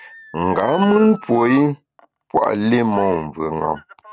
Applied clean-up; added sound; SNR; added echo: none; Motor vehicle (road) / Siren; 20 dB; none.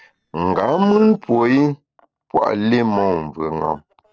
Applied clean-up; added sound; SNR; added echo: neural separator model SepFormer DNS4.